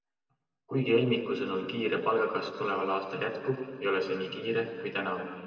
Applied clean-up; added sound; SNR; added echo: none; none; none; reverberation time 2.2 s.